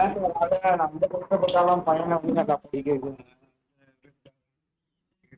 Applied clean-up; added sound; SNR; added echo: neural mask model RNNoise.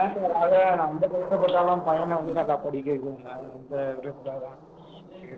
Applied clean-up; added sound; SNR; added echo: neural separator model SepFormer DNS4.